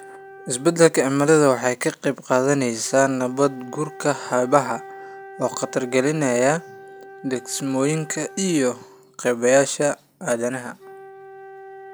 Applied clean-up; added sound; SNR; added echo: none; Wind instrument, woodwind instrument; 20 dB; none.